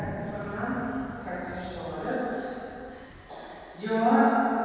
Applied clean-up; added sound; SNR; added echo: none; Thunder; 15 dB; reverberation time 2.2 s.